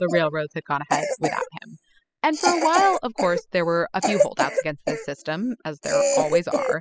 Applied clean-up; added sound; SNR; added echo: classical method spectral subtraction.